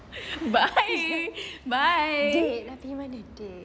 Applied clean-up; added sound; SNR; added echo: none; none; none; none.